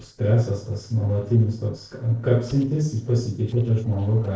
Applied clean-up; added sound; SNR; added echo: neural separator model SepFormer DNS4.